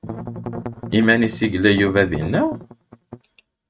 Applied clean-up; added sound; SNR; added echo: neural mask model RNNoise.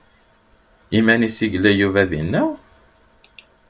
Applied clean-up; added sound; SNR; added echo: none; none; none; none.